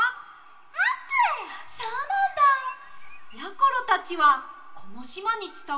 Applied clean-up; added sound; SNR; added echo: none; none; none; reverberation time 0.2 s.